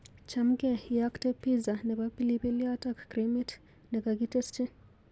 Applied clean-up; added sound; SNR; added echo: none; none; none; none.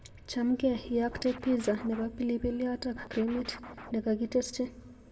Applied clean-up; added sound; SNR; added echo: none; Scratching (performance technique); 15 dB; reverberation time 0.4 s.